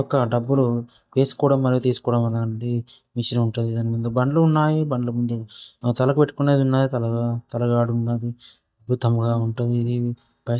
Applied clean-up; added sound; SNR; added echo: neural mask model DeepFilterNet 3.